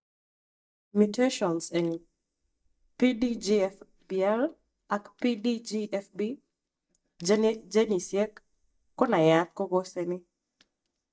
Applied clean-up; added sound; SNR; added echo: neural mask model DeepFilterNet 3.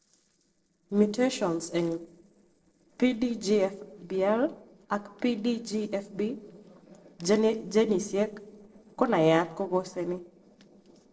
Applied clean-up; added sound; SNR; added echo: neural separator model SepFormer DNS4.